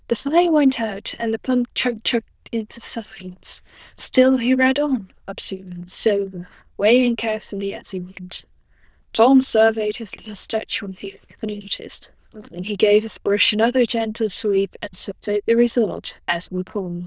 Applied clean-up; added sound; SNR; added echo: neural diffusion model UNIVERSE++.